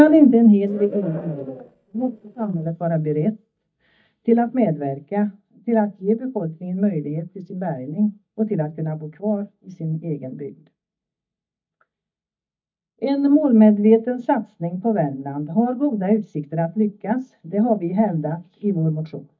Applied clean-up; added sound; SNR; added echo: neural mask model DeepFilterNet 3.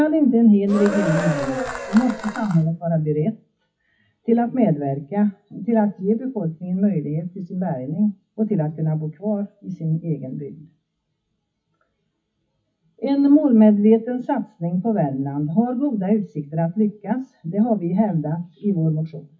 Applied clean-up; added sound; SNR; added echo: classical method WPE with log-MMSE.